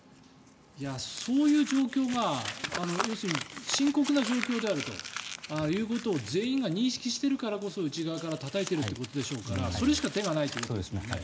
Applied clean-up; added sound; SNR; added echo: none; Crumpling, crinkling; 11 dB; none.